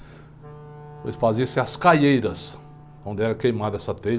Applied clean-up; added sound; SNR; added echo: none; Wind instrument, woodwind instrument; 20 dB; none.